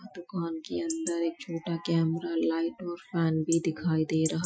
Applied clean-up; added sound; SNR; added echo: classical method Wiener filter.